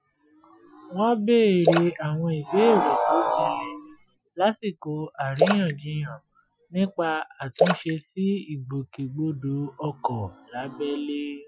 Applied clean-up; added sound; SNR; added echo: classical method Wiener filter.